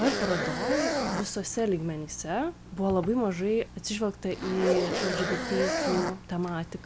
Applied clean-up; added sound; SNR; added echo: none; Zipper (clothing); 3 dB; none.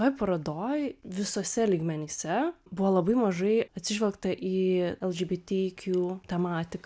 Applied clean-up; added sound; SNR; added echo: none; none; none; none.